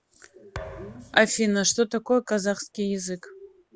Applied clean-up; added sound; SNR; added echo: none; Thump, thud; 16 dB; none.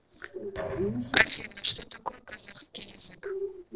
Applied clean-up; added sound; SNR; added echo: neural separator model SepFormer DNS4.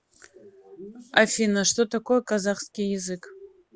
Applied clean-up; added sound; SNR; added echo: none; none; none; none.